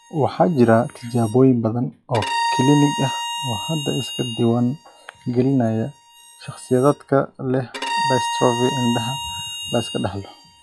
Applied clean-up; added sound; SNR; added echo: classical method log-MMSE.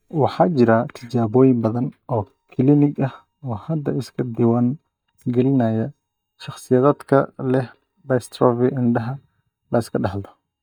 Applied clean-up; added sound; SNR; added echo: neural mask model DeepFilterNet 3.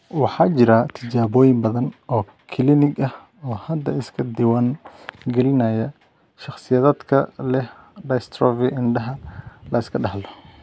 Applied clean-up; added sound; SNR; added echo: none; none; none; none.